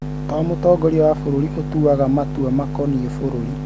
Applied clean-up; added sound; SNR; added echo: none; none; none; none.